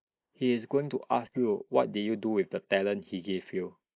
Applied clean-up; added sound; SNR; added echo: neural mask model Resemble Enhance denoiser.